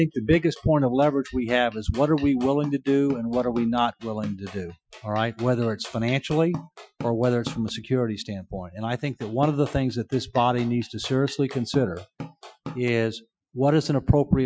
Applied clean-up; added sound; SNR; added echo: classical method Wiener filter.